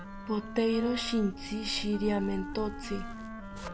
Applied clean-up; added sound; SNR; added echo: none; Zipper (clothing) + Wind instrument, woodwind instrument; 8 dB; none.